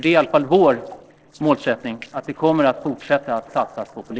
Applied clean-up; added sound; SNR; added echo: neural separator model SepFormer DNS4.